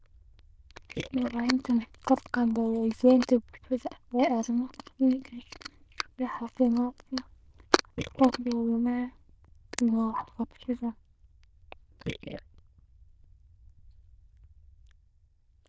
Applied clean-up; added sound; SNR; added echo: neural diffusion model UNIVERSE++.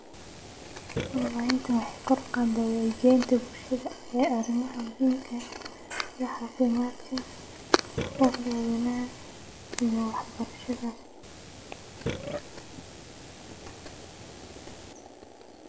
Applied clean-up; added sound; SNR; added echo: none; Burping, eructation; 12 dB; none.